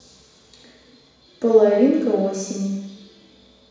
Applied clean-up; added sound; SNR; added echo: none; none; none; reverberation time 1.1 s.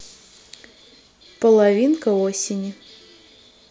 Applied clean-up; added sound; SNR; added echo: none; none; none; none.